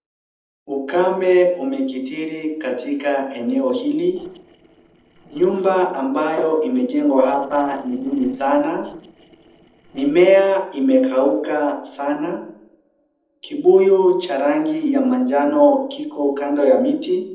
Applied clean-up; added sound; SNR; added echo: neural separator model SepFormer DNS4.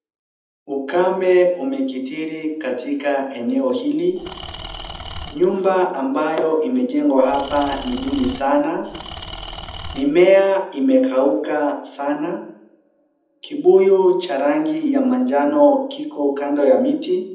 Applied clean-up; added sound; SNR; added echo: none; Engine / Tools; 14 dB; reverberation time 0.8 s.